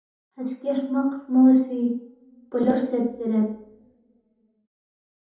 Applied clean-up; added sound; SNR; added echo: none; none; none; reverberation time 2.7 s.